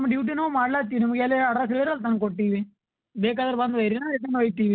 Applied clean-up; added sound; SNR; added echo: none; none; none; none.